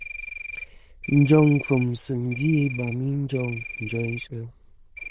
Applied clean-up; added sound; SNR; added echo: neural diffusion model UNIVERSE++.